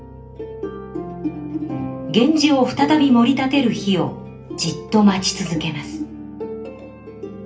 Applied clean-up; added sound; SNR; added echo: none; none; none; reverberation time 0.3 s.